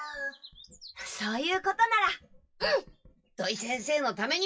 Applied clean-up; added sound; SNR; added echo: classical method WPE with log-MMSE.